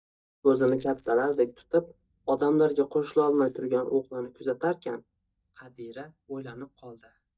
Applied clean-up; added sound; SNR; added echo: neural mask model DeepFilterNet 3.